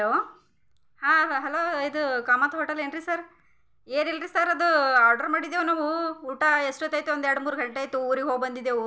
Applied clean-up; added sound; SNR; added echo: none; none; none; none.